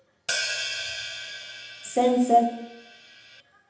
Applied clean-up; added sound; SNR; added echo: none; Hi-hat; 7 dB; reverberation time 0.8 s.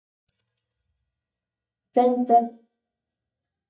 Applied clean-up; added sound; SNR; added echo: neural mask model DeepFilterNet 3.